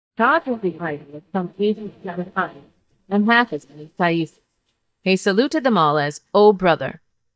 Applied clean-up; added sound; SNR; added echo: neural mask model DeepFilterNet 3.